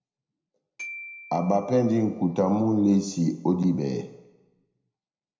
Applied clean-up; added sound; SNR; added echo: none; Glockenspiel; 20 dB; reverberation time 0.8 s.